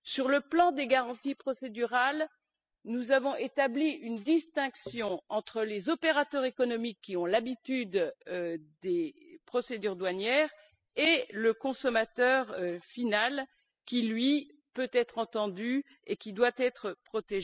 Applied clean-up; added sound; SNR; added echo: classical method spectral subtraction.